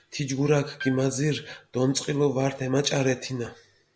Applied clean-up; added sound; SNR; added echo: none; Piano; 18 dB; none.